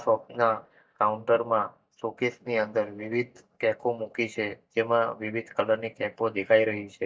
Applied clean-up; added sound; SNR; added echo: neural mask model DeepFilterNet 3.